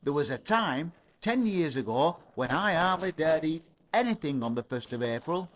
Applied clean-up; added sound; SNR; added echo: neural separator model SepFormer DNS4.